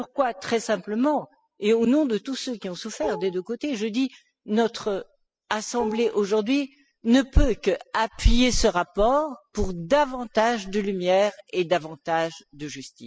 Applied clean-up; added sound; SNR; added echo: classical method spectral subtraction.